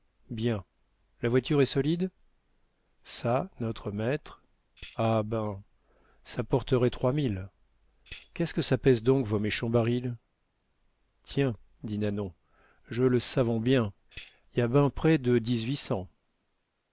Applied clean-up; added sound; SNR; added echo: neural mask model Resemble Enhance denoiser.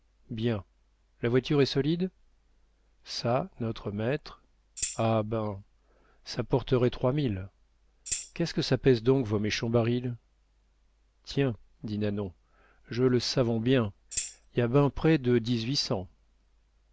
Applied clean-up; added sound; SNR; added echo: none; Tambourine; 8 dB; none.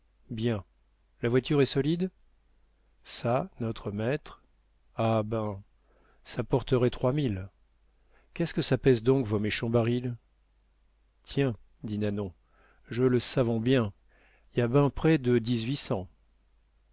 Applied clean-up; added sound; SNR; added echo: none; none; none; none.